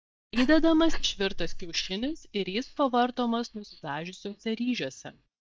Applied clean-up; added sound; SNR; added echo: neural mask model DeepFilterNet 3.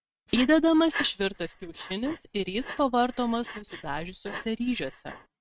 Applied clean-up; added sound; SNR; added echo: neural mask model RNNoise.